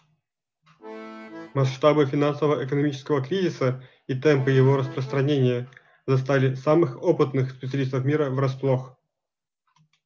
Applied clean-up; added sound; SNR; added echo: none; Accordion; 16 dB; none.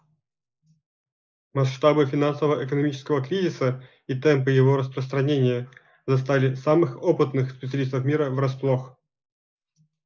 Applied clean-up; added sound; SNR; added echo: neural mask model Resemble Enhance denoiser.